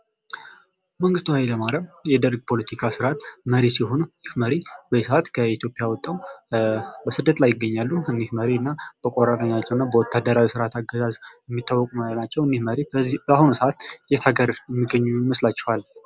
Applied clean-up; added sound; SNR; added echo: none; none; none; none.